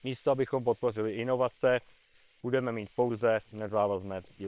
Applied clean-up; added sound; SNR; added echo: neural separator model SepFormer WHAM!.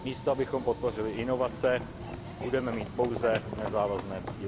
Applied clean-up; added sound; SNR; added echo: none; Run / Train; 8 dB; none.